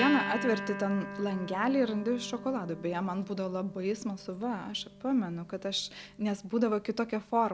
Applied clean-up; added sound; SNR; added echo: none; Acoustic guitar; 10 dB; none.